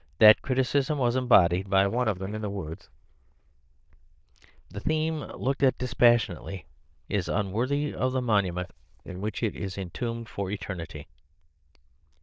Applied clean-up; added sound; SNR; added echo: neural diffusion model UNIVERSE++.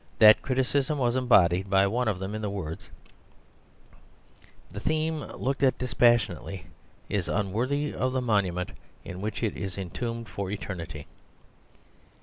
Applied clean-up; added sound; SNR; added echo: none; none; none; none.